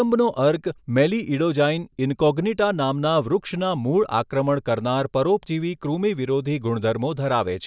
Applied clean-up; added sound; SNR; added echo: none; none; none; none.